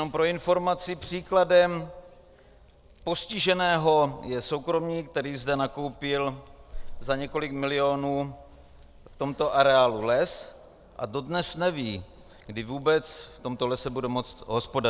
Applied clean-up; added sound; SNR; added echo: none; Hands; 19 dB; none.